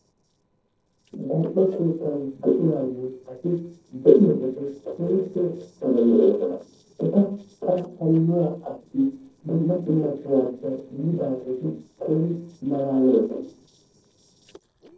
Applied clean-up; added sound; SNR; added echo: neural separator model SepFormer DNS4.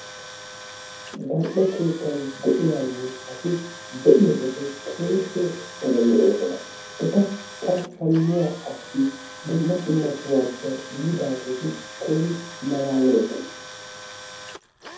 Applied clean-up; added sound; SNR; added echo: none; Tools; 16 dB; reverberation time 0.6 s.